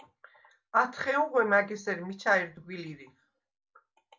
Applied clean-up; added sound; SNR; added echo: none; none; none; reverberation time 0.2 s.